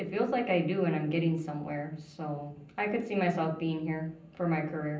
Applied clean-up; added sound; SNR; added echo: none; none; none; reverberation time 0.6 s.